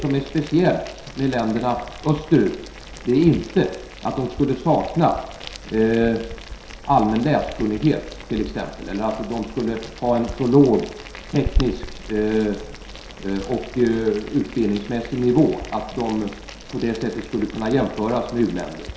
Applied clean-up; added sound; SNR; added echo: none; Boiling; 12 dB; reverberation time 0.7 s.